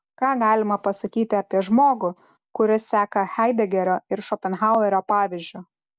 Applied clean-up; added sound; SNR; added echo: none; none; none; none.